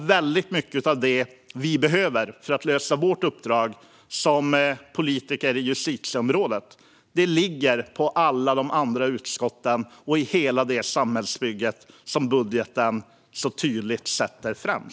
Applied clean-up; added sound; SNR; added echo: none; none; none; none.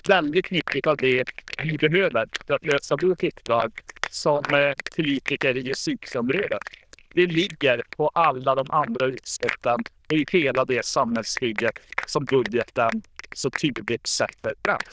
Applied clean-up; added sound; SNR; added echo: neural diffusion model UNIVERSE++.